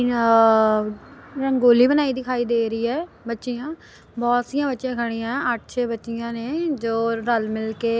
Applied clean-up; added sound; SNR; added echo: none; none; none; none.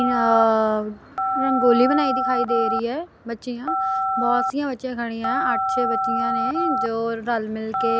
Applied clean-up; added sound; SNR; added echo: none; Telephone; 1 dB; none.